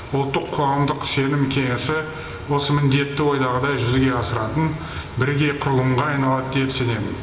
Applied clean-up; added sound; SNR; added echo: none; none; none; reverberation time 1.0 s.